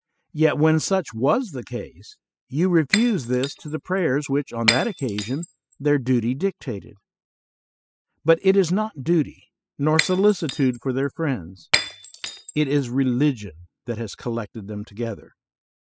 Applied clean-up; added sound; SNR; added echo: classical method spectral subtraction.